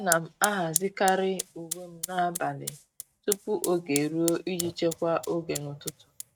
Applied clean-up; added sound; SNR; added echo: neural mask model RNNoise.